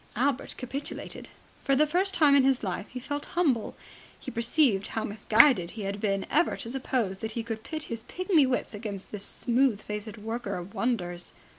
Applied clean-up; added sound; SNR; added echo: neural mask model Resemble Enhance denoiser.